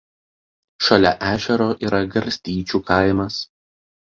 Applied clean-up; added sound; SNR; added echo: none; none; none; none.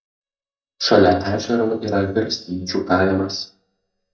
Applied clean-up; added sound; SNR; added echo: neural mask model DeepFilterNet 3.